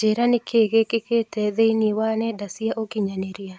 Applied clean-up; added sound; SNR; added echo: none; none; none; none.